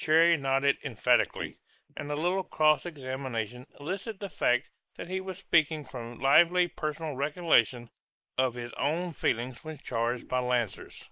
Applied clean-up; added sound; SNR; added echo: neural mask model Resemble Enhance denoiser.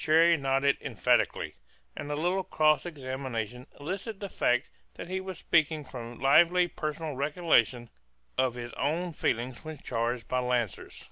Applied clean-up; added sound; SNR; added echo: none; none; none; none.